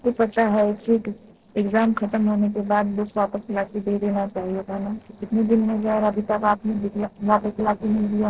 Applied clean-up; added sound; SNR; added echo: neural separator model SepFormer DNS4.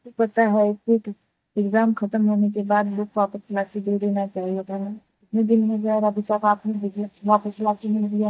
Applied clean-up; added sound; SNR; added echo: neural mask model DeepFilterNet 3.